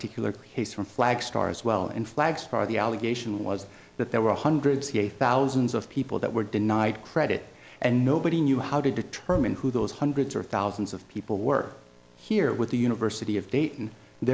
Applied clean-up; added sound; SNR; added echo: none; none; none; none.